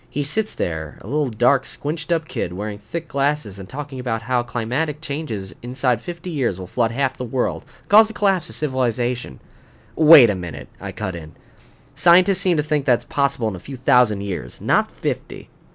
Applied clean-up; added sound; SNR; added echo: none; none; none; none.